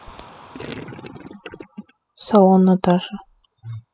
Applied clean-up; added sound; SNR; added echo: classical method spectral subtraction.